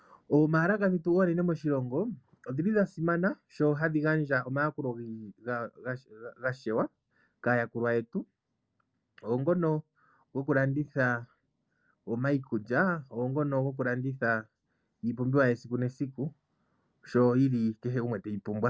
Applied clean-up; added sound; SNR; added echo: none; none; none; none.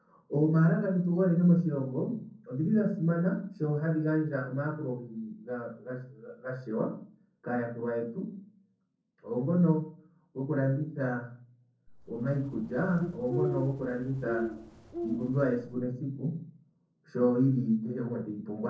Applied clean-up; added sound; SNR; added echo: neural separator model SepFormer DNS4.